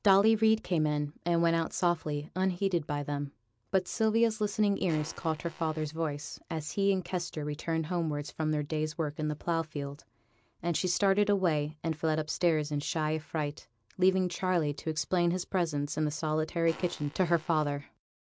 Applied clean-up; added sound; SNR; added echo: none; Fart; 20 dB; none.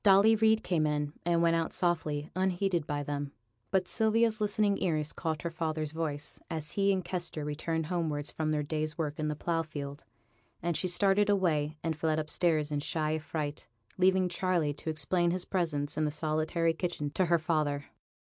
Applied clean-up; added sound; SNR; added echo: none; none; none; none.